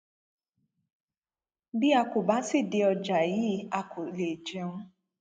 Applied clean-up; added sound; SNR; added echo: neural mask model Resemble Enhance denoiser.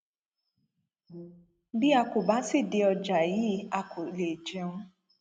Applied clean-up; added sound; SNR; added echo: none; Brass instrument; 18 dB; none.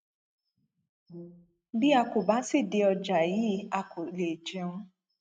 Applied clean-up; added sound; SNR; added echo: neural mask model RNNoise.